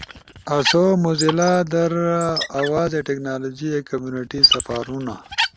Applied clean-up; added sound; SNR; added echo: none; Squeak; 5 dB; none.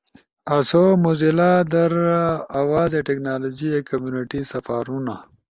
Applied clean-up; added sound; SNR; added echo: none; none; none; none.